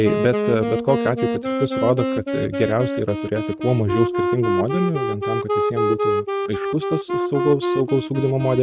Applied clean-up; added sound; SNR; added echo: neural mask model RNNoise.